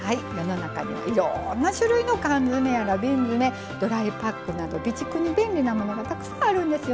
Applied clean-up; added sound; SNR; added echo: none; none; none; none.